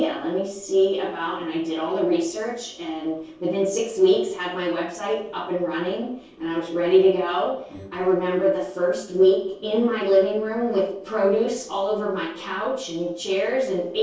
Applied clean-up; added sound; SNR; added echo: neural separator model SepFormer DNS4.